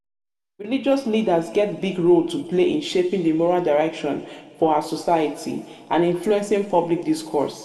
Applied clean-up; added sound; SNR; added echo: none; none; none; reverberation time 1.6 s.